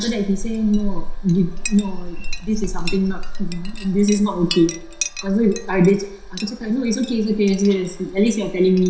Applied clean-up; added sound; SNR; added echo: none; Chink, clink; 6 dB; reverberation time 0.7 s.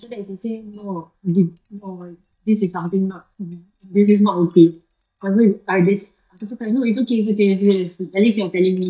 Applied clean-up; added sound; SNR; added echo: neural mask model DeepFilterNet 3.